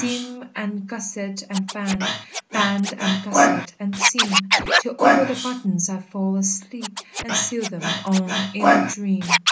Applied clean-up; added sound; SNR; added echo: none; Scratching (performance technique); -2 dB; none.